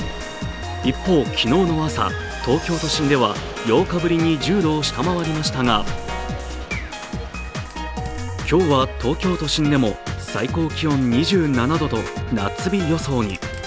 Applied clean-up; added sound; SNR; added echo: none; Fire; 19 dB; none.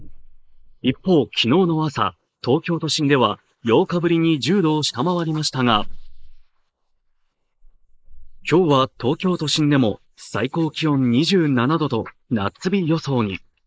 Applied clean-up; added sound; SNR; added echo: neural mask model Resemble Enhance denoiser.